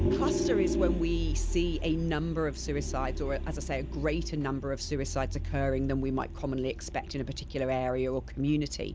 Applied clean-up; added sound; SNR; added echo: none; Vehicle; 2 dB; none.